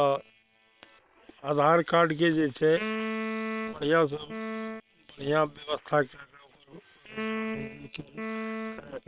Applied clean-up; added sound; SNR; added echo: neural separator model SepFormer WHAM!.